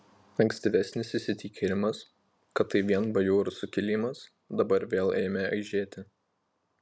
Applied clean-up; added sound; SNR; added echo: none; none; none; none.